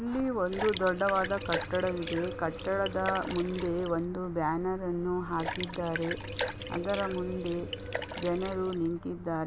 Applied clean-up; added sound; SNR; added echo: none; Liquid; 7 dB; none.